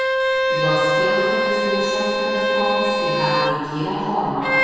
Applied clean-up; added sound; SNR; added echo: none; Bowed string instrument; -4 dB; reverberation time 2.2 s.